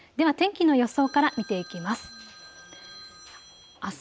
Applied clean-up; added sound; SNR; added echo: none; Telephone; 20 dB; none.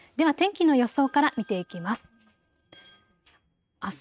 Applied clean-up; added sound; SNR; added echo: neural mask model RNNoise.